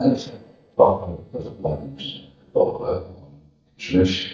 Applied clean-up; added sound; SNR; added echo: neural mask model DeepFilterNet 3.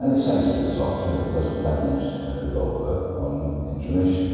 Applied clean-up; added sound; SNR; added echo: none; Bowed string instrument; 19 dB; reverberation time 2.2 s.